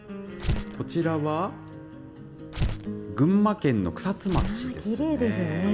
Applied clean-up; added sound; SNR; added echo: none; Tearing; 7 dB; reverberation time 0.7 s.